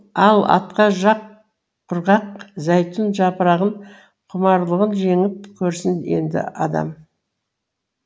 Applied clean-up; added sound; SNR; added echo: none; none; none; none.